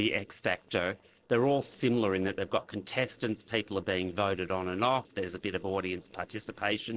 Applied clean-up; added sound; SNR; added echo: neural separator model SepFormer DNS4.